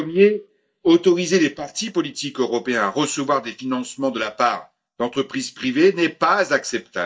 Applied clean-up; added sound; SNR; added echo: neural mask model DeepFilterNet 3.